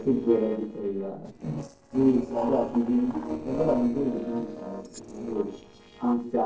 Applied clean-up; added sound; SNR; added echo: neural separator model SepFormer DNS4.